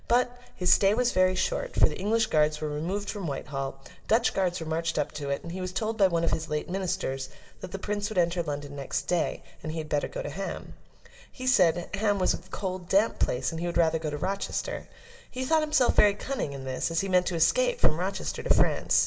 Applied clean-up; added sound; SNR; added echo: none; none; none; reverberation time 0.9 s.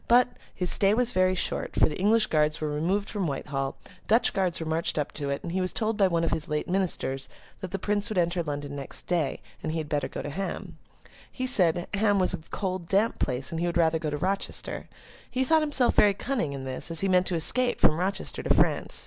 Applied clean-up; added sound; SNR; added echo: none; none; none; none.